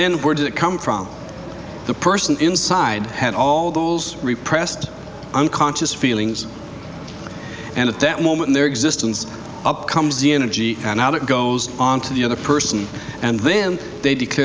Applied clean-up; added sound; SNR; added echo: none; none; none; none.